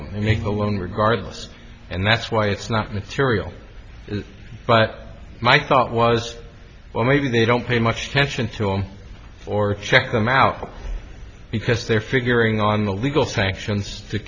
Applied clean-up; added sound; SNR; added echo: none; Bowed string instrument; 13 dB; none.